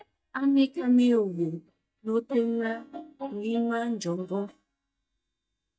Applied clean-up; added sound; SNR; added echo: neural mask model DeepFilterNet 3.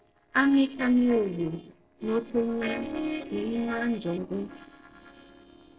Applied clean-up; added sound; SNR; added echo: neural separator model SepFormer DNS4.